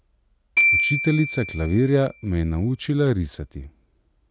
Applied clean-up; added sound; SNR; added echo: none; Glockenspiel; 3 dB; none.